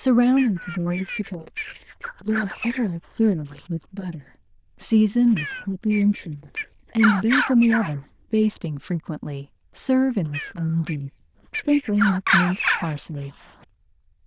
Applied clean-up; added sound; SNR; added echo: neural diffusion model UNIVERSE++.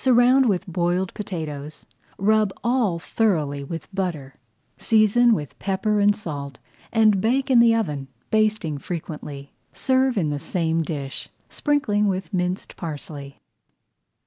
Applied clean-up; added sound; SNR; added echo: none; none; none; none.